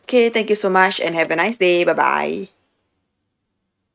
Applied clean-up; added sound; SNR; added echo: neural mask model RNNoise.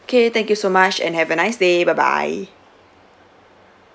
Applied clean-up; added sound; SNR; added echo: none; none; none; none.